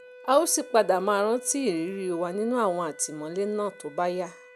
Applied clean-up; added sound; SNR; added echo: none; Wind instrument, woodwind instrument; 20 dB; none.